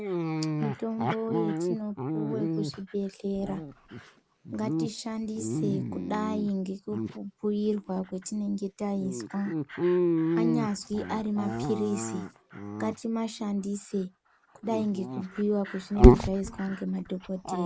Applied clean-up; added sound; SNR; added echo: none; Dog; -2 dB; none.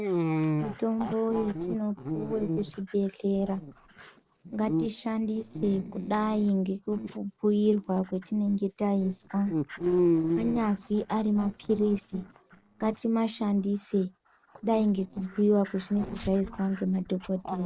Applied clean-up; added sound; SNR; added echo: neural separator model SepFormer DNS4.